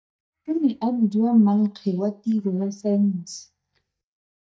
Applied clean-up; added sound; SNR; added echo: neural mask model DeepFilterNet 3.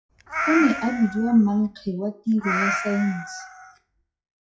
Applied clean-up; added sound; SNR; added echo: classical method WPE with log-MMSE.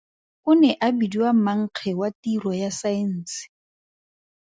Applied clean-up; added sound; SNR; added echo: none; none; none; none.